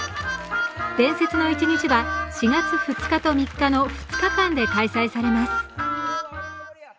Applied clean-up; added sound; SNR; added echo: none; none; none; none.